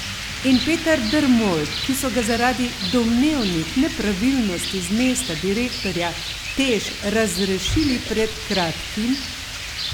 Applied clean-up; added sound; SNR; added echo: none; Rain; 7 dB; none.